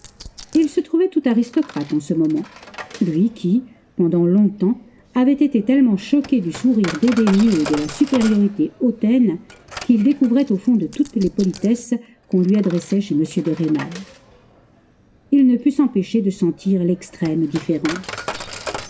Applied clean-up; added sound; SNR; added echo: none; Coin (dropping); 18 dB; none.